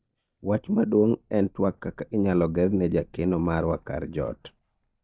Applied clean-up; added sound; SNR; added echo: neural mask model DeepFilterNet 3.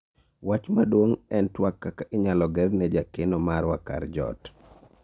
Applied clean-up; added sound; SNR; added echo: none; none; none; none.